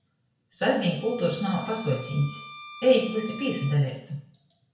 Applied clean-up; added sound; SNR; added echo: none; Bowed string instrument; 17 dB; reverberation time 0.5 s.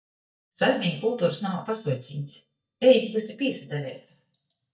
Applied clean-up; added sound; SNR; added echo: neural mask model DeepFilterNet 3.